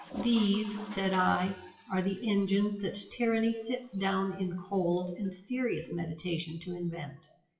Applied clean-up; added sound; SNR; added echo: classical method WPE with log-MMSE.